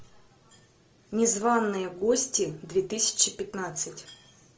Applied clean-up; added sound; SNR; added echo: none; none; none; none.